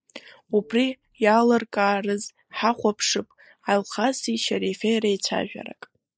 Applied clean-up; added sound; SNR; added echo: neural mask model Resemble Enhance denoiser.